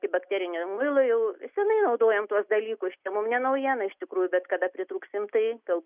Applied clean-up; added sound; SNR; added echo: none; none; none; none.